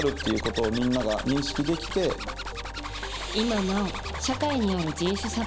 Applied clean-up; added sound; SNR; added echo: none; Zipper (clothing); 9 dB; reverberation time 0.9 s.